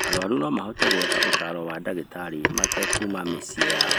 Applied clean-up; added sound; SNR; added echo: none; Telephone; -3 dB; none.